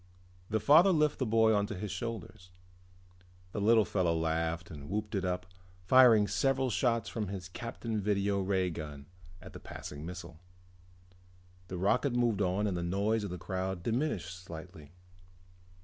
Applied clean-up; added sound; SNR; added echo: none; none; none; none.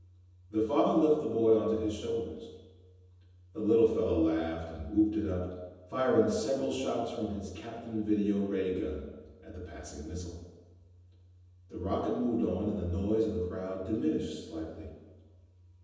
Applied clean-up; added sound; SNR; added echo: none; none; none; reverberation time 1.1 s.